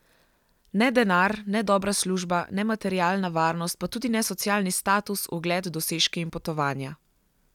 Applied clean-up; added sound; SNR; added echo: none; none; none; none.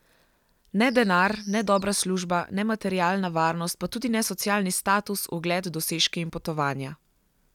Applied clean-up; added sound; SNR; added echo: none; Bird; 20 dB; none.